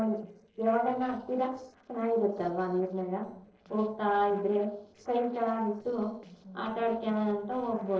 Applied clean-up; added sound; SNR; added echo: neural separator model SepFormer DNS4.